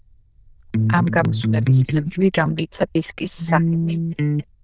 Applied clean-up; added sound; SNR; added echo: neural diffusion model UNIVERSE++.